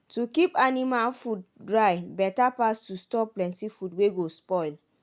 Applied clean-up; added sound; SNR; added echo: none; none; none; none.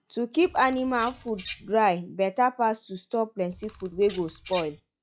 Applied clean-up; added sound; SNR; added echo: classical method log-MMSE.